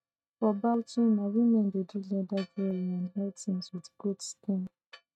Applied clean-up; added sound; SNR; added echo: neural mask model RNNoise.